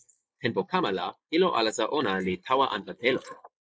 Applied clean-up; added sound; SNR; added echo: neural mask model Resemble Enhance denoiser.